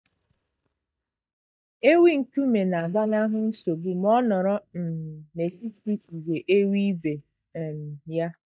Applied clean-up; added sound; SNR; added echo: neural mask model DeepFilterNet 3.